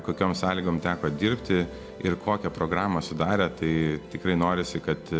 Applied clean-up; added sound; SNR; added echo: none; Musical instrument; 17 dB; none.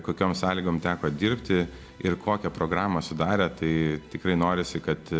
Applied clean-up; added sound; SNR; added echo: none; none; none; none.